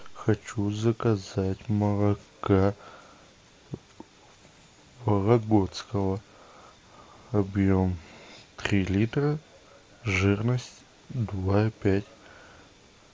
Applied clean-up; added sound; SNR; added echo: none; none; none; none.